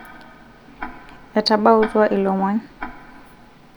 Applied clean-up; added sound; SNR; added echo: none; Tick-tock; 16 dB; none.